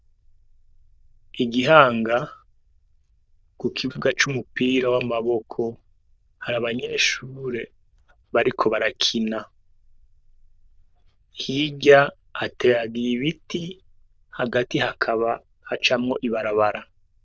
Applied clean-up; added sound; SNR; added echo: neural diffusion model UNIVERSE++.